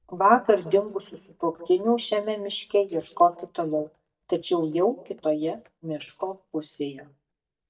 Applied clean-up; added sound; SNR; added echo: neural mask model DeepFilterNet 3.